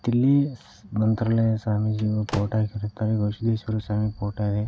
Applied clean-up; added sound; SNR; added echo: none; Slam / Microwave oven; 11 dB; none.